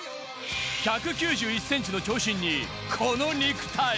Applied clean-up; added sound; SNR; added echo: none; none; none; none.